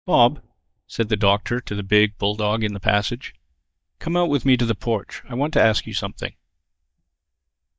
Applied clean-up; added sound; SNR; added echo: neural mask model DeepFilterNet 3.